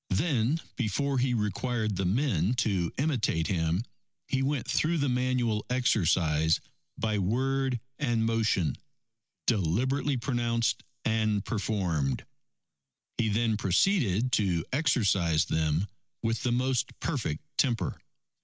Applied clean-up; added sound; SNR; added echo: none; none; none; none.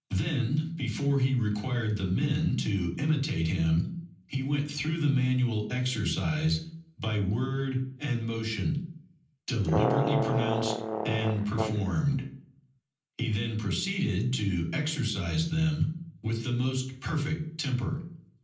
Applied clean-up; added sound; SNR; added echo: none; Brass instrument; 2 dB; reverberation time 0.6 s.